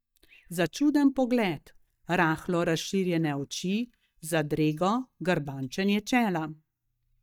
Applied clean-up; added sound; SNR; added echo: neural mask model DeepFilterNet 3.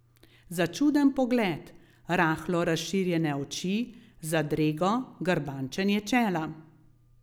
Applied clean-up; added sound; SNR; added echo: none; none; none; none.